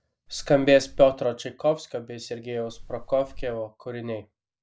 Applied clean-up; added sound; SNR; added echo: none; Wind; 13 dB; none.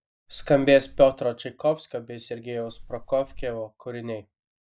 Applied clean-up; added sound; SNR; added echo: neural mask model DeepFilterNet 3.